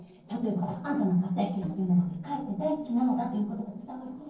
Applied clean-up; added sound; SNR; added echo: neural separator model SepFormer DNS4.